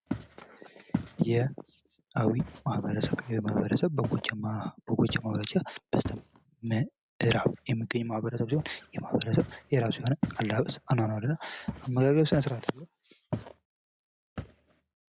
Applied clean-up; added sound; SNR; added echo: none; Walk, footsteps; 11 dB; none.